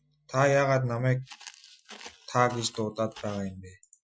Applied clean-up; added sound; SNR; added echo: classical method Wiener filter.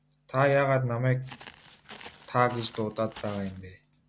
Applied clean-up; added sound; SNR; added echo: none; Walk, footsteps; 18 dB; none.